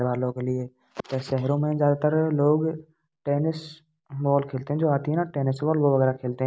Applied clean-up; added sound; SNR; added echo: none; none; none; none.